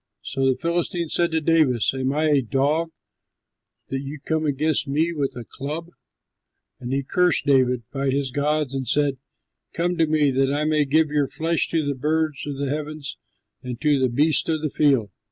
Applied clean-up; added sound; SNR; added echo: none; none; none; none.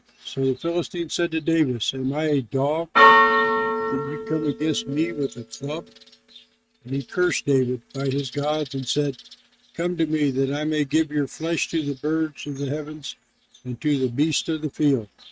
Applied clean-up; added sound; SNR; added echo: neural mask model RNNoise.